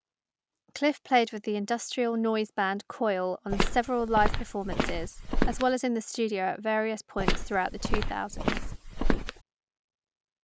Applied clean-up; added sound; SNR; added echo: none; Walk, footsteps; -2 dB; none.